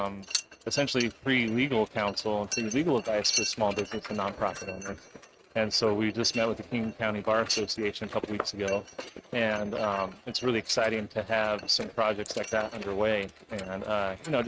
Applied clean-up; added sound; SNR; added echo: neural mask model RNNoise.